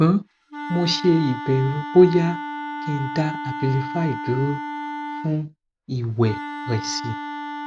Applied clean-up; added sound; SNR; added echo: none; Wind instrument, woodwind instrument; 9 dB; none.